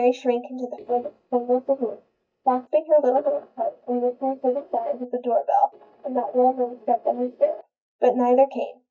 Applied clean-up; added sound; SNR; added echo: neural mask model DeepFilterNet 3.